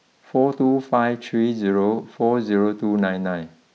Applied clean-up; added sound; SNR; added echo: none; none; none; none.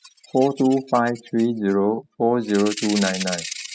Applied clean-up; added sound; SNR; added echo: classical method spectral subtraction.